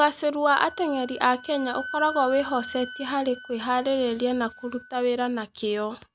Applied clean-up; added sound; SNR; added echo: none; Wind instrument, woodwind instrument; 16 dB; none.